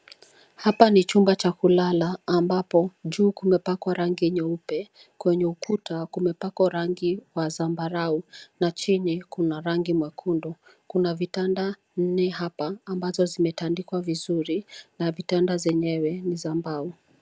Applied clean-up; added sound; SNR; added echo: none; none; none; none.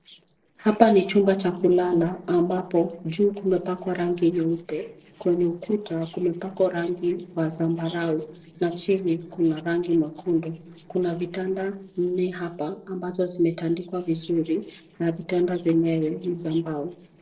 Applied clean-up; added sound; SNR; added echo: neural separator model SepFormer DNS4.